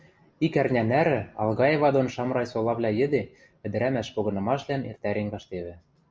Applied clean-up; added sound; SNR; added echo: none; none; none; none.